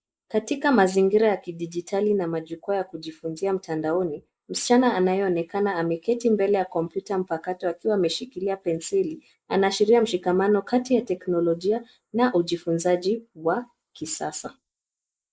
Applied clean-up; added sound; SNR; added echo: neural mask model Resemble Enhance denoiser.